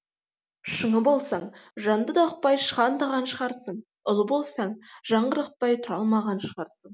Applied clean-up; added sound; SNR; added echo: none; none; none; none.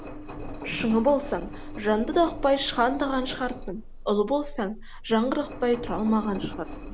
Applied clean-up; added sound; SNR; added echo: none; Engine; 11 dB; none.